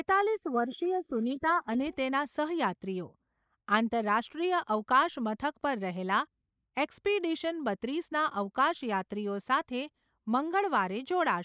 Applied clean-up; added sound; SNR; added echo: neural mask model Resemble Enhance denoiser.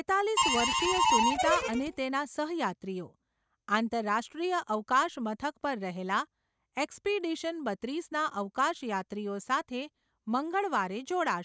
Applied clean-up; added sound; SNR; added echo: none; Harmonica; -4 dB; none.